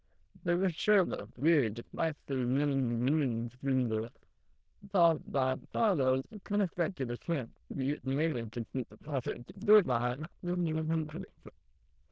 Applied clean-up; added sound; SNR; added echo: neural diffusion model UNIVERSE++.